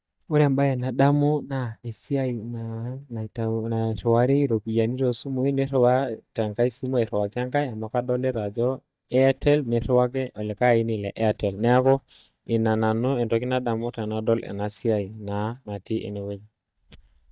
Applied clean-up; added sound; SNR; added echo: neural mask model DeepFilterNet 3.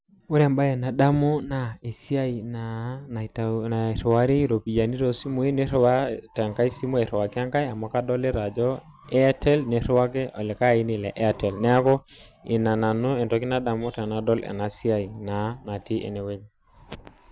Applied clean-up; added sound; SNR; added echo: none; none; none; none.